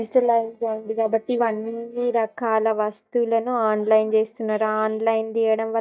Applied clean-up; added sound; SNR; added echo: neural mask model DeepFilterNet 3.